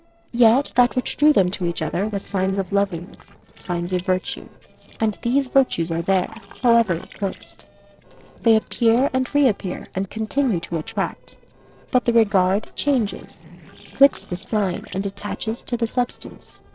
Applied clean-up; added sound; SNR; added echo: neural separator model SepFormer DNS4.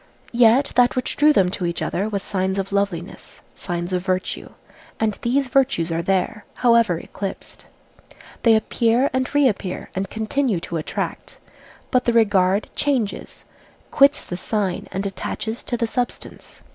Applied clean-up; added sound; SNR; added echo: none; none; none; none.